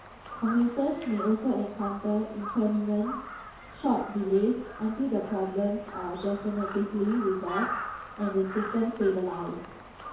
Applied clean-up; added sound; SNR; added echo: none; Crow; 11 dB; reverberation time 2.4 s.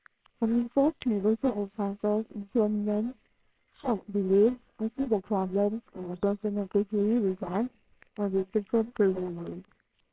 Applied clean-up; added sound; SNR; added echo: neural separator model SepFormer WHAMR!.